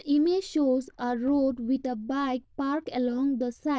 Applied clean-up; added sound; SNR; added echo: neural diffusion model UNIVERSE++.